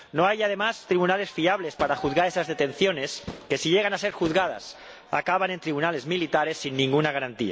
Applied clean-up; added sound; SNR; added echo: none; Crowd / Fireworks; 19 dB; none.